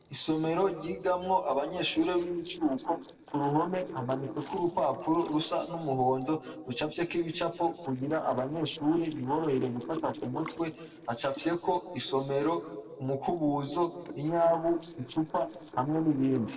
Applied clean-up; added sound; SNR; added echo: neural separator model SepFormer DNS4.